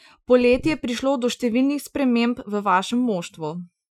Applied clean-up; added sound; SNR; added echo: classical method Wiener filter.